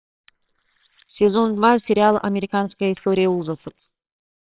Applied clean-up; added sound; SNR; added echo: neural separator model SepFormer WHAMR!.